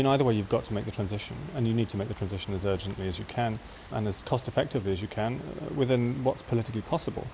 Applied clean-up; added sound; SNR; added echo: none; Water; 20 dB; none.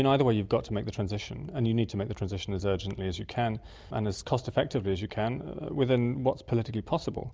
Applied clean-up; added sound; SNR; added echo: none; none; none; none.